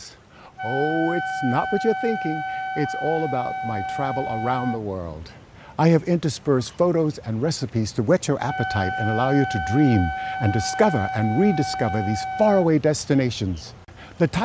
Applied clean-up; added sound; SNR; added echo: none; Wind instrument, woodwind instrument; 7 dB; none.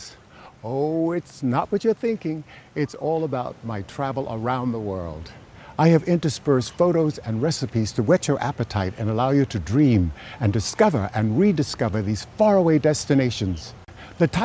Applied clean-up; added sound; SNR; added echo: none; none; none; none.